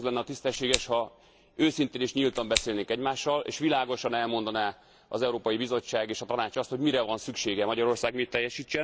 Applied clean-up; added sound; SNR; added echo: none; Scissors; 4 dB; none.